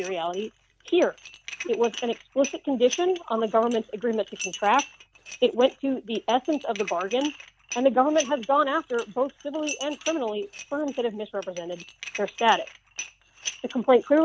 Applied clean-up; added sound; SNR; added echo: none; Dishes, pots, and pans; 15 dB; none.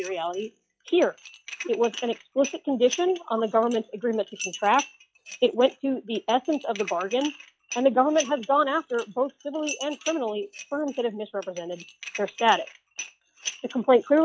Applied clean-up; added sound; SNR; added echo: classical method log-MMSE.